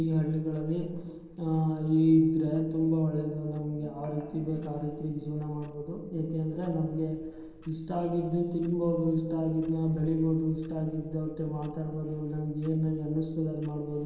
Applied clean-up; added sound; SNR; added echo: neural separator model SepFormer DNS4.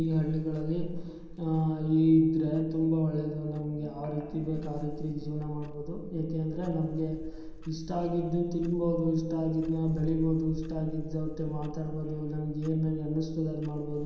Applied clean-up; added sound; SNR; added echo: none; Clock; 11 dB; reverberation time 0.7 s.